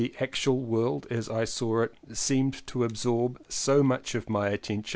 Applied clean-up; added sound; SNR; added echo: none; none; none; none.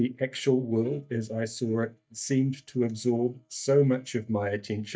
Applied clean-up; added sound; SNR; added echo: neural mask model DeepFilterNet 3.